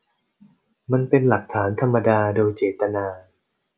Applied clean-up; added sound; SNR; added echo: none; none; none; none.